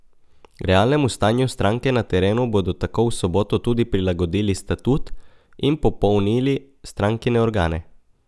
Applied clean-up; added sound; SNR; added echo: none; none; none; none.